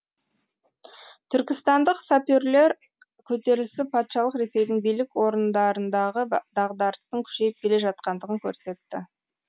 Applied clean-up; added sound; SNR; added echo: none; none; none; none.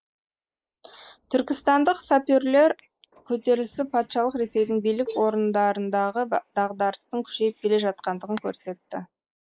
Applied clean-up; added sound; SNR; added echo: neural mask model Resemble Enhance denoiser.